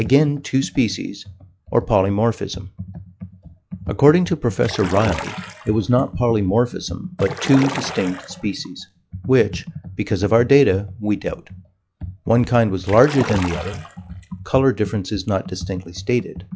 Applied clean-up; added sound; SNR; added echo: classical method log-MMSE.